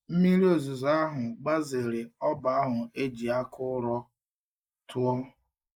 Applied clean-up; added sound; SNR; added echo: neural mask model Resemble Enhance denoiser.